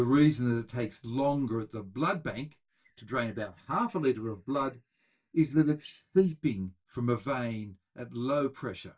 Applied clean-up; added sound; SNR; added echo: neural mask model DeepFilterNet 3.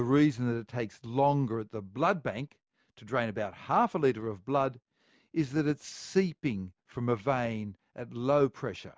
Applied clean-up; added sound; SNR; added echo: none; none; none; none.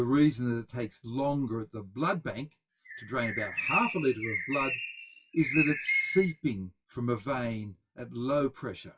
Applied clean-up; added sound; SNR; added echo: classical method WPE with log-MMSE.